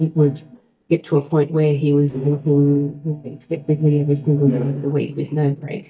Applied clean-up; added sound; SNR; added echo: neural mask model DeepFilterNet 3.